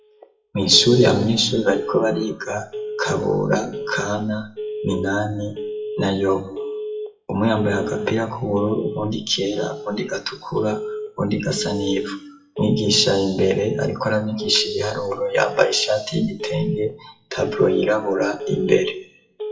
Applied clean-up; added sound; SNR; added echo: classical method WPE with log-MMSE.